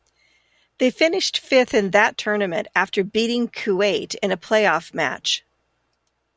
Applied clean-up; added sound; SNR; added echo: none; none; none; none.